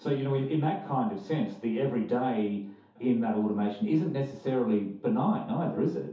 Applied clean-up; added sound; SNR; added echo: none; none; none; reverberation time 0.5 s.